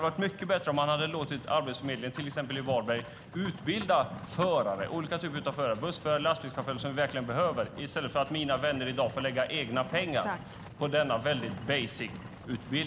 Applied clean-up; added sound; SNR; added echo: none; Livestock, farm animals, working animals; 13 dB; none.